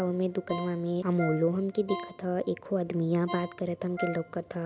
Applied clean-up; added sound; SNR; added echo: none; Ringtone; 12 dB; none.